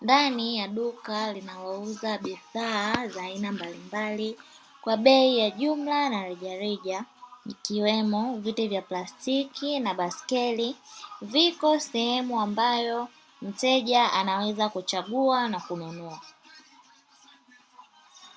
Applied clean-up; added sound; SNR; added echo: none; none; none; none.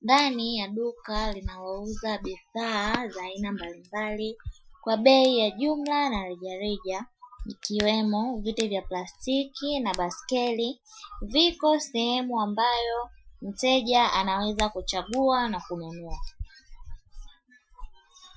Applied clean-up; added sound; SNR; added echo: classical method Wiener filter.